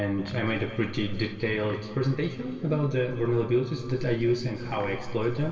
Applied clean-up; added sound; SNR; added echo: none; Fart; 20 dB; reverberation time 2.5 s.